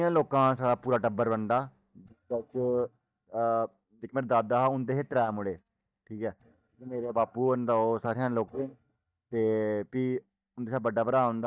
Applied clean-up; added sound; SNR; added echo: neural mask model DeepFilterNet 3.